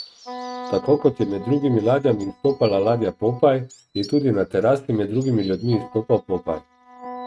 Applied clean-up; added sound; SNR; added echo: neural mask model RNNoise.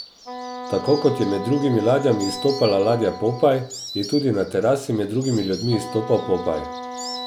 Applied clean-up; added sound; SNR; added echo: none; Wind instrument, woodwind instrument + Insect; 11 dB; none.